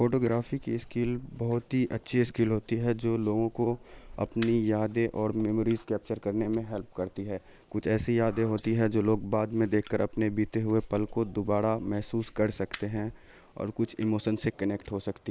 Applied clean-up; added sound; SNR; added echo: neural mask model Resemble Enhance denoiser.